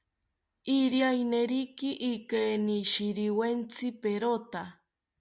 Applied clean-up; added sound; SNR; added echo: none; none; none; none.